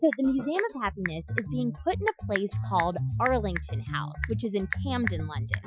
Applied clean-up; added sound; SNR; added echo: classical method Wiener filter.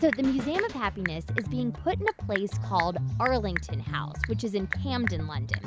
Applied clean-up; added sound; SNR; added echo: none; Telephone / Typing; 9 dB; none.